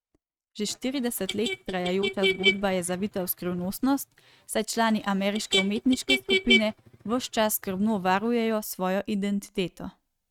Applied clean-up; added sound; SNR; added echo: neural mask model RNNoise.